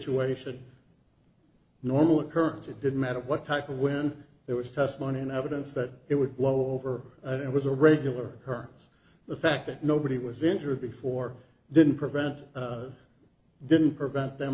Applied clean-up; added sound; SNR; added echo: none; none; none; none.